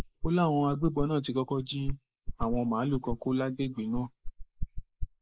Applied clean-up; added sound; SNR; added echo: neural mask model Resemble Enhance denoiser.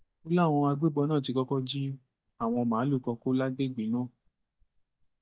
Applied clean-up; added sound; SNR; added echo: neural mask model DeepFilterNet 3.